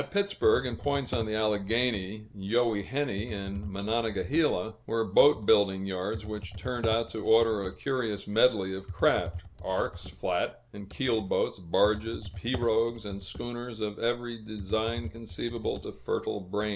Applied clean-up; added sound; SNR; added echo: none; Computer keyboard; 13 dB; none.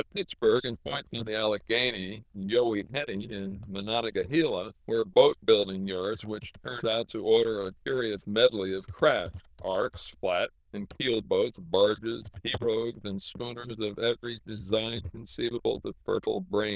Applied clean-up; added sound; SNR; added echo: neural diffusion model UNIVERSE++.